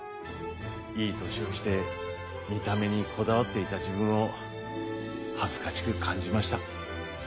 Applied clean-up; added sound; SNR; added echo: none; none; none; none.